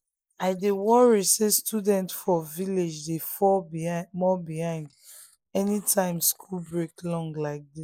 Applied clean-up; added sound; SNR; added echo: neural mask model Resemble Enhance denoiser.